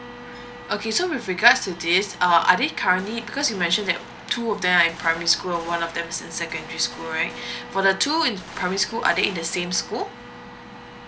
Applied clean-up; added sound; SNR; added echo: none; Bowed string instrument + Gunshot, gunfire; 18 dB; none.